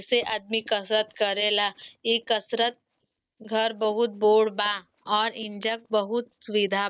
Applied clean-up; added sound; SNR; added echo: neural mask model DeepFilterNet 3.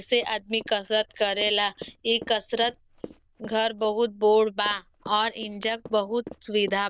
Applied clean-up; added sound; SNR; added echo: neural diffusion model UNIVERSE++.